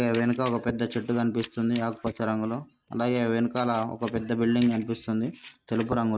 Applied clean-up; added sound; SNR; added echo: neural mask model RNNoise.